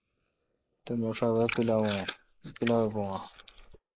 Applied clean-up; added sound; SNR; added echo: neural mask model Resemble Enhance denoiser.